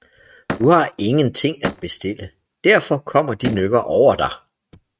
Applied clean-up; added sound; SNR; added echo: neural mask model RNNoise.